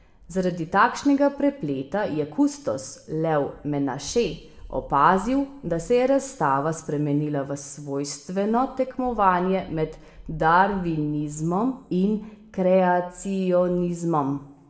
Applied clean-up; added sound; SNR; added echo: none; none; none; reverberation time 0.6 s.